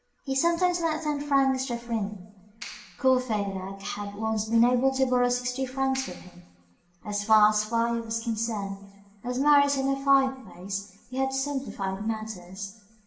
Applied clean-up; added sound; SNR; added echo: none; Clapping; 20 dB; reverberation time 0.8 s.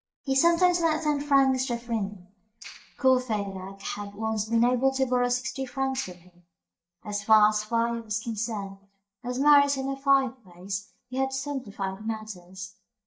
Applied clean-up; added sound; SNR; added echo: neural mask model DeepFilterNet 3.